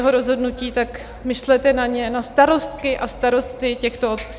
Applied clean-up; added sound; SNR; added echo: none; Bus; 20 dB; none.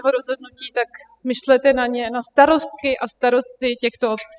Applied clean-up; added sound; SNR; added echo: classical method spectral subtraction.